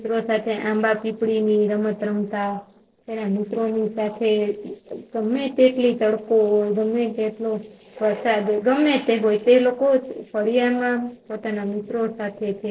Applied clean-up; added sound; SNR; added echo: neural separator model SepFormer DNS4.